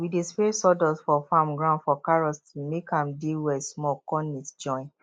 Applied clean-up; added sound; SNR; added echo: neural mask model Resemble Enhance denoiser.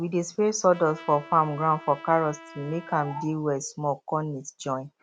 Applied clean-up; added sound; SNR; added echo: none; Trumpet; 19 dB; none.